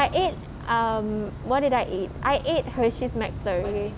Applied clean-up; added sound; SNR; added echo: none; none; none; none.